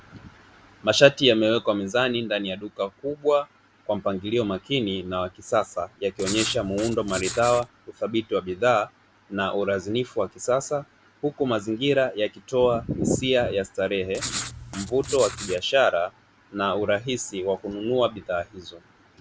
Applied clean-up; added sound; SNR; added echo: none; Writing; 9 dB; none.